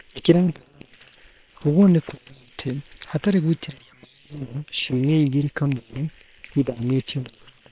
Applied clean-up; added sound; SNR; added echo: neural separator model SepFormer WHAM!.